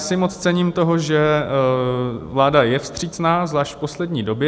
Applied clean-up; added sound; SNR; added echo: none; none; none; none.